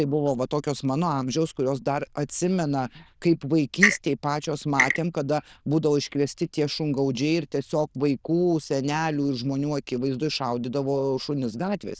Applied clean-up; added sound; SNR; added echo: neural diffusion model UNIVERSE++.